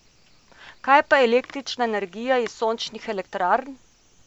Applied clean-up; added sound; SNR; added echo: none; none; none; none.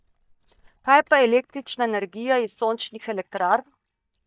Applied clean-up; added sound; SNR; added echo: neural mask model DeepFilterNet 3.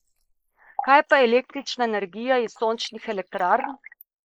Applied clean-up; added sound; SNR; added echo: neural mask model Resemble Enhance denoiser.